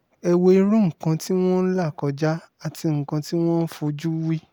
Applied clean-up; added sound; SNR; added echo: none; none; none; none.